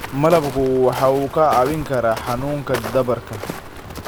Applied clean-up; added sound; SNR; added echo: none; Walk, footsteps; 12 dB; none.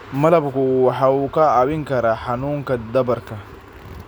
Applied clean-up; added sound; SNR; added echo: none; none; none; none.